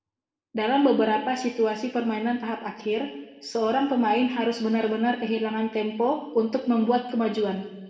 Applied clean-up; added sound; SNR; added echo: none; none; none; reverberation time 1.1 s.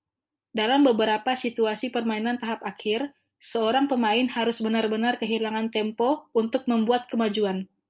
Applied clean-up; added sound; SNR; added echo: none; none; none; none.